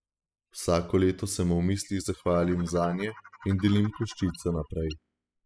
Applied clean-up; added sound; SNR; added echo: classical method spectral subtraction.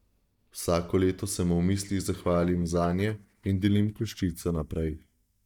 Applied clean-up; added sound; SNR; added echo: neural mask model DeepFilterNet 3.